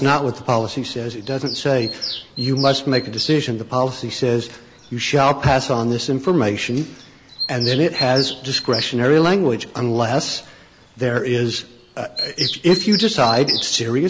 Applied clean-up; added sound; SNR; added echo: none; Bird vocalization, bird call, bird song; 11 dB; none.